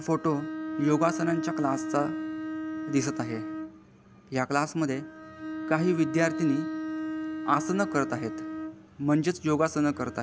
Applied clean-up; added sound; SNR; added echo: none; Bowed string instrument; 6 dB; none.